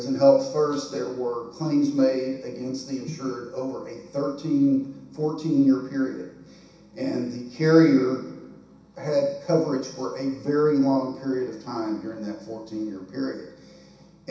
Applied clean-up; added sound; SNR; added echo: none; none; none; reverberation time 0.7 s.